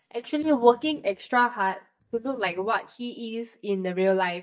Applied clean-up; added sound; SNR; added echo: neural mask model DeepFilterNet 3.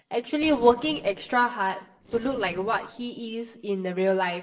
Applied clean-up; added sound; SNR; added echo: neural separator model SepFormer DNS4.